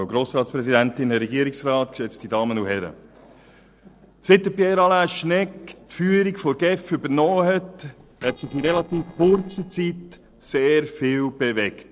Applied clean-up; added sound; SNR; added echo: neural separator model SepFormer DNS4.